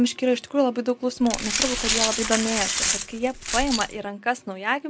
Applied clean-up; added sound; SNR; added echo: none; Glass; 1 dB; none.